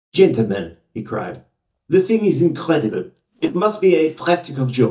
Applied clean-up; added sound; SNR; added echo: neural mask model DeepFilterNet 3.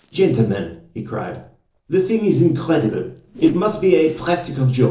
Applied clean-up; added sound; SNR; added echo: neural separator model SepFormer DNS4.